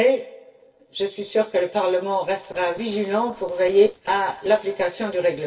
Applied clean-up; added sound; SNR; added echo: neural separator model SepFormer DNS4.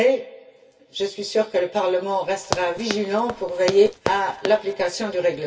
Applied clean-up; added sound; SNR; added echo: none; Run; 9 dB; reverberation time 0.2 s.